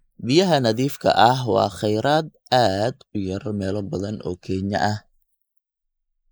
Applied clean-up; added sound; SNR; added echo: neural mask model Resemble Enhance denoiser.